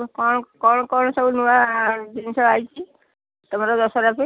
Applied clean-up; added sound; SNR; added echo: none; none; none; none.